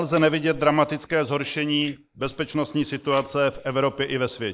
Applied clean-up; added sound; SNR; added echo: neural mask model Resemble Enhance denoiser.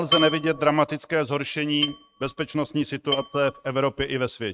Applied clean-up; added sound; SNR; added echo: neural mask model RNNoise.